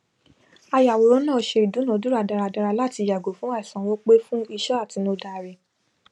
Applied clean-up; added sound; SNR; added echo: none; none; none; none.